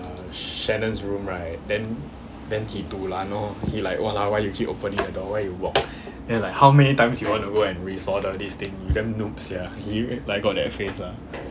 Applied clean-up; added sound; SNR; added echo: none; none; none; none.